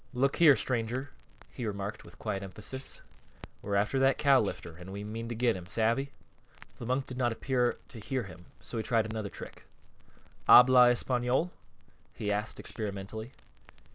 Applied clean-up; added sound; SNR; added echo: none; Crackle + Tambourine; 17 dB; none.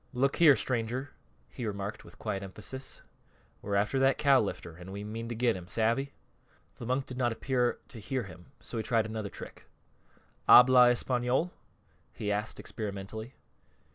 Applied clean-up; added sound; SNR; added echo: none; none; none; none.